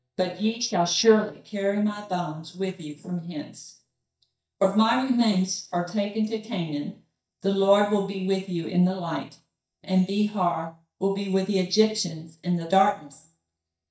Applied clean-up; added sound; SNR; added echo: neural mask model DeepFilterNet 3.